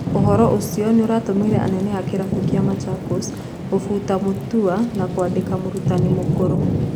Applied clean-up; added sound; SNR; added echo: none; Thunder / Rain; 1 dB; none.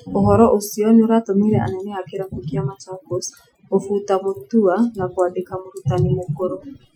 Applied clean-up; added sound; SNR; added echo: classical method Wiener filter.